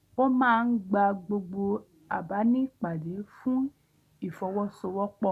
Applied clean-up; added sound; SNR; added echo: none; none; none; none.